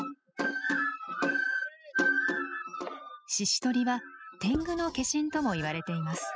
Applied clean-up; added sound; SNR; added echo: classical method spectral subtraction.